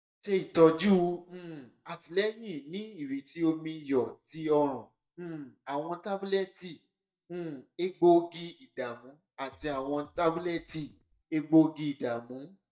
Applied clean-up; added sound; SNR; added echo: neural mask model DeepFilterNet 3.